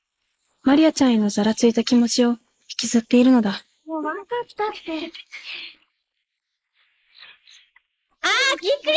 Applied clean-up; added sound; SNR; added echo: neural mask model Resemble Enhance denoiser.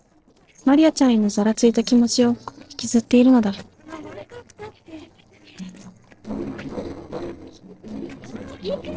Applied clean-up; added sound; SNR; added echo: neural separator model SepFormer DNS4.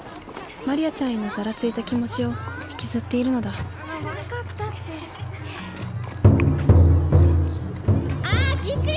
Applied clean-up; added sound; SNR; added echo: none; Microwave oven; 18 dB; none.